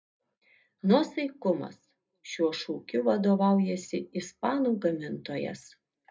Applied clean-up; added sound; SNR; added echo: none; none; none; reverberation time 0.2 s.